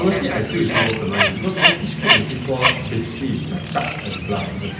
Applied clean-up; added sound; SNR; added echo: none; Bird; -2 dB; reverberation time 0.8 s.